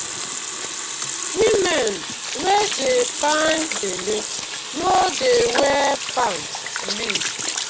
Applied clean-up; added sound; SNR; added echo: none; Sink (filling or washing) / Water tap, faucet; 4 dB; none.